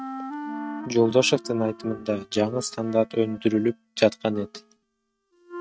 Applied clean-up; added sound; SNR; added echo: neural mask model RNNoise.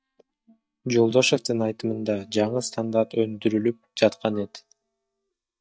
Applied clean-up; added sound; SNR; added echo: neural mask model DeepFilterNet 3.